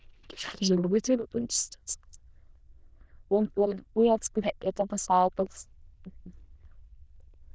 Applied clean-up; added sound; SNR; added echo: neural diffusion model UNIVERSE++.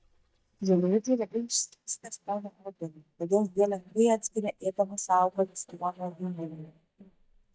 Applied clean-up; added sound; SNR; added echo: neural mask model DeepFilterNet 3.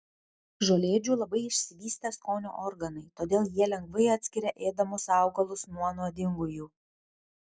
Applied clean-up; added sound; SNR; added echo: none; none; none; none.